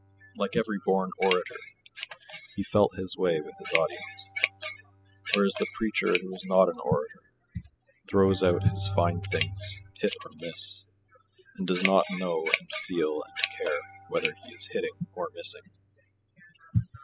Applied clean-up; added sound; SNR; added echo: classical method spectral subtraction.